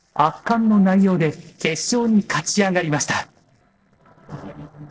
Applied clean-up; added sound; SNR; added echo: neural separator model SepFormer DNS4.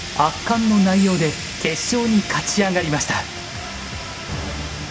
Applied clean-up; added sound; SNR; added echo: none; Fire; 11 dB; reverberation time 2.4 s.